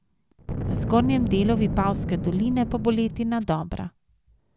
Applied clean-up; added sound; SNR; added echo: none; Boom; 5 dB; none.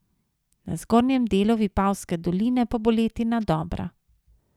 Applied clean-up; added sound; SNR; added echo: none; none; none; none.